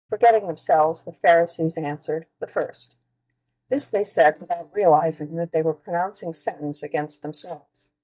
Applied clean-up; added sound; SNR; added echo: neural mask model DeepFilterNet 3.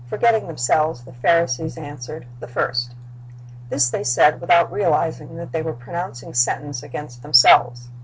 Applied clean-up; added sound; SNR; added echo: none; none; none; none.